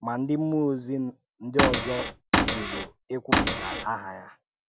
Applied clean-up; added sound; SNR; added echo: none; Cupboard open or close / Door; -4 dB; none.